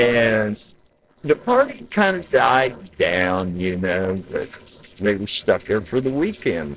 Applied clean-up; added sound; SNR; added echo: neural separator model SepFormer DNS4.